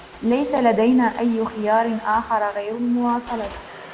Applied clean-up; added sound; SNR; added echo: none; Domestic sounds, home sounds; 19 dB; reverberation time 0.8 s.